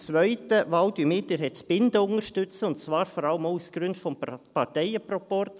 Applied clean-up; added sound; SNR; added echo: none; none; none; none.